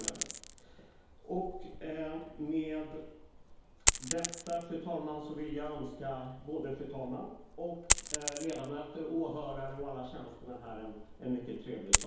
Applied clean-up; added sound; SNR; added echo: none; Coin (dropping); -2 dB; reverberation time 2.2 s.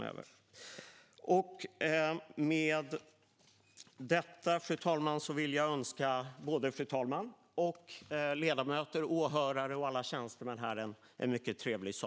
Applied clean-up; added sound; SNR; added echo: none; none; none; none.